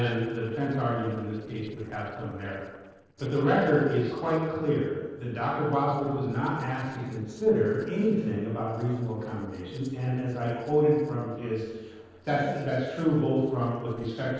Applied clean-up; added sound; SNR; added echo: neural separator model SepFormer DNS4.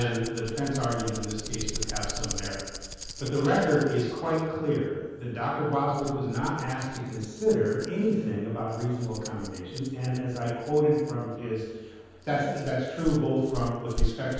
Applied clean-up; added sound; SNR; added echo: none; Rattle; 9 dB; reverberation time 1.2 s.